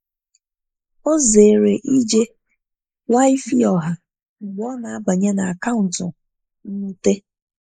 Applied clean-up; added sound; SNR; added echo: neural mask model Resemble Enhance denoiser.